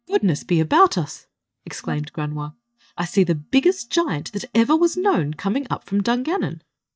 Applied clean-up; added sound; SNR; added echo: neural mask model DeepFilterNet 3.